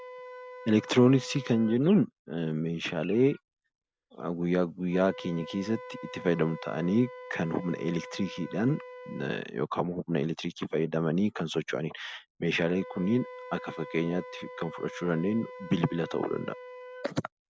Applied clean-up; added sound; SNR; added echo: none; Wind instrument, woodwind instrument; 16 dB; none.